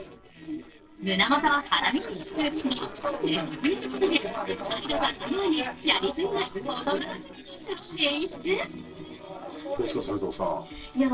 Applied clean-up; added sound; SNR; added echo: neural separator model SepFormer DNS4.